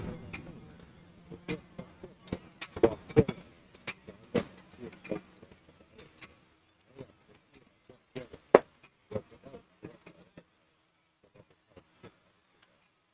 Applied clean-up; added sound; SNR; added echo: neural mask model RNNoise.